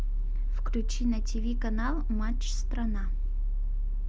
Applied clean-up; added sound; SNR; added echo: none; none; none; none.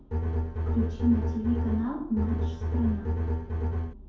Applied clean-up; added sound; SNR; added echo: none; Bowed string instrument; -2 dB; reverberation time 2.2 s.